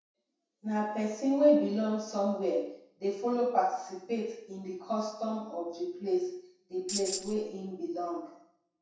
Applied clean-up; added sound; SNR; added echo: none; Tambourine; 6 dB; reverberation time 0.6 s.